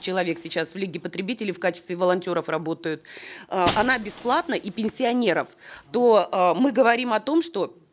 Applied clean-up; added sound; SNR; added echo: none; Shatter; 18 dB; none.